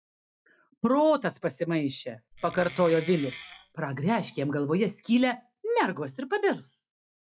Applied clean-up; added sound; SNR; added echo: classical method log-MMSE.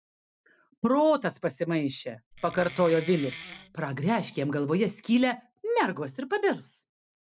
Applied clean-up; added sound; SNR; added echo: none; Wood; 15 dB; none.